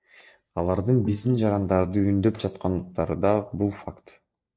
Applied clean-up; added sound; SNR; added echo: neural mask model DeepFilterNet 3.